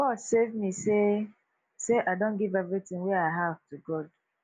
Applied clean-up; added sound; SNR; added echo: none; none; none; none.